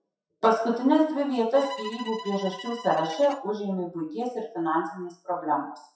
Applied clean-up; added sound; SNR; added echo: classical method WPE with log-MMSE.